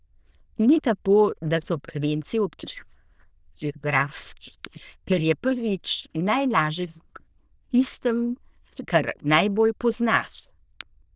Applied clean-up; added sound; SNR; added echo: neural diffusion model UNIVERSE++.